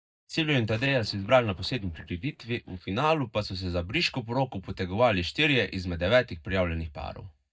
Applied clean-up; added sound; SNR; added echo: neural mask model DeepFilterNet 3.